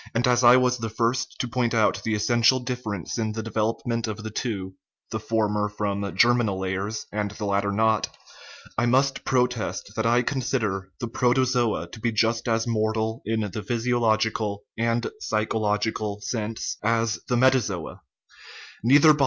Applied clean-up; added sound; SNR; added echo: none; none; none; none.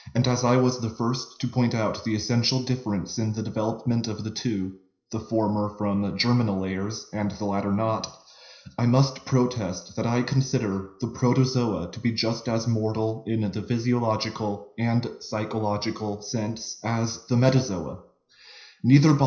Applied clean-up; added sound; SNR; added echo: neural separator model SepFormer DNS4.